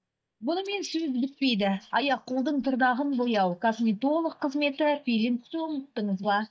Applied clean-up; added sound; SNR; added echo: neural mask model DeepFilterNet 3.